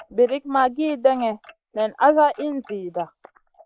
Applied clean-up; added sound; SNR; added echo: neural mask model Resemble Enhance denoiser.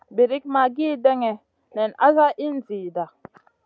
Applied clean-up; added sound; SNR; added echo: none; none; none; none.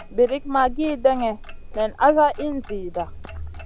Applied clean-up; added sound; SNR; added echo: none; Clock; 12 dB; none.